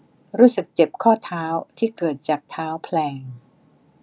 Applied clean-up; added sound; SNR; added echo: none; none; none; none.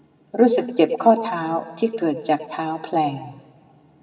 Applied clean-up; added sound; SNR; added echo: none; none; none; reverberation time 1.2 s.